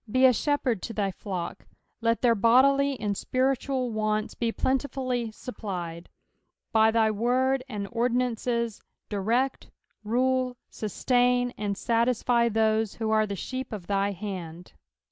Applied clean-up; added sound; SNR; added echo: neural mask model Resemble Enhance denoiser.